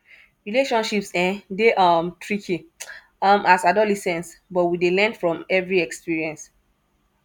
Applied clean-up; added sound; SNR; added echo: none; none; none; none.